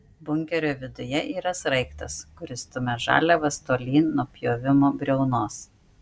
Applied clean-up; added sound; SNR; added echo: none; none; none; none.